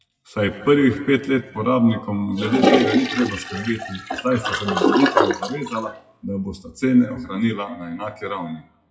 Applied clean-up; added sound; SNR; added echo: classical method WPE with log-MMSE.